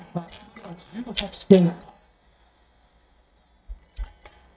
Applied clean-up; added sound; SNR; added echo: neural mask model DeepFilterNet 3.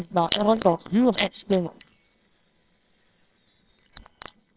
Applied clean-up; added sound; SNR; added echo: neural separator model SepFormer WHAMR!.